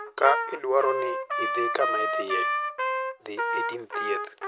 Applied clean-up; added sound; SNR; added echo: none; Trumpet; -1 dB; none.